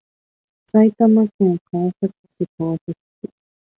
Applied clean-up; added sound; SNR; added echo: none; none; none; none.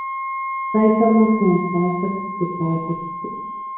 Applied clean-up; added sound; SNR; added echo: none; Wind instrument, woodwind instrument; 7 dB; reverberation time 0.9 s.